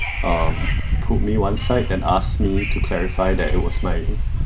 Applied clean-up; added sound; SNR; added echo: none; Subway, metro, underground / Wind; -4 dB; none.